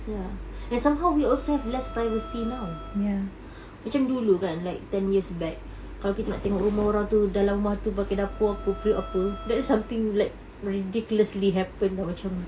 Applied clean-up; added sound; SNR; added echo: none; Bowed string instrument; 18 dB; none.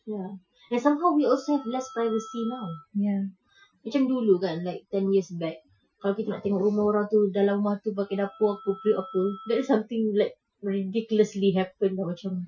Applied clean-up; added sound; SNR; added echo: classical method Wiener filter.